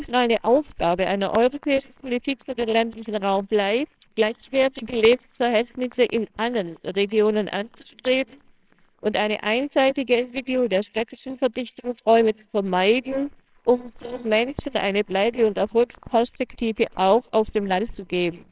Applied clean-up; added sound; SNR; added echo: neural separator model SepFormer WHAMR!.